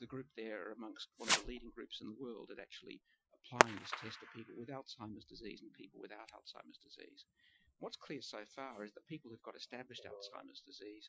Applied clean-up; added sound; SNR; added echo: classical method Wiener filter.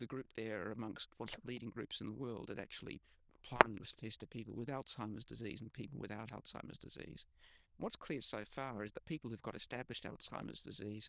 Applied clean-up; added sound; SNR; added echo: neural diffusion model UNIVERSE++.